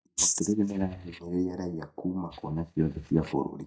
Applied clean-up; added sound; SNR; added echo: neural mask model DeepFilterNet 3.